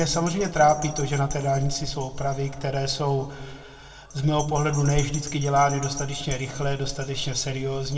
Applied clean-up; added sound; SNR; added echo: none; Bell; 9 dB; reverberation time 1.0 s.